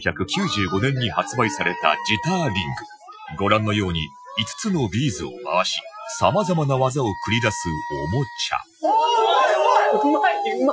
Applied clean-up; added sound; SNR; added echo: classical method Wiener filter.